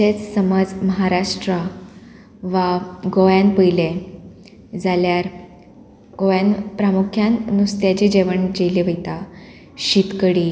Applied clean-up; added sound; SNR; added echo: none; none; none; none.